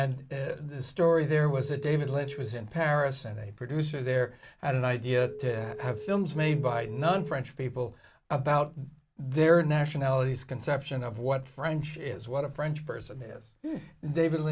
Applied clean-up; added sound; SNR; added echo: none; Telephone; 11 dB; none.